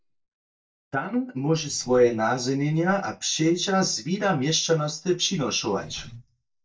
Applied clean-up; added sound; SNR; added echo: neural mask model DeepFilterNet 3.